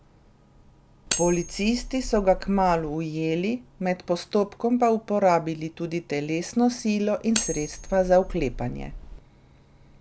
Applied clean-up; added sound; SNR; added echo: none; Cutlery, silverware; 8 dB; none.